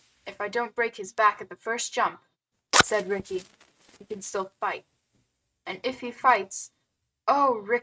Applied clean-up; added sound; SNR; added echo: neural mask model RNNoise.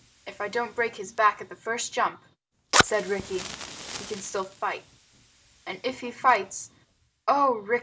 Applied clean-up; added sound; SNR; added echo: none; Fire; 6 dB; none.